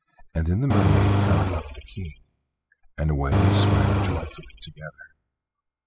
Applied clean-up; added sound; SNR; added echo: classical method spectral subtraction.